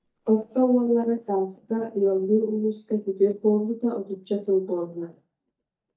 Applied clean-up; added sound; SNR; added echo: neural mask model DeepFilterNet 3.